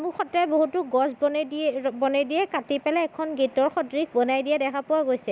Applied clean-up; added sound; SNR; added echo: none; none; none; none.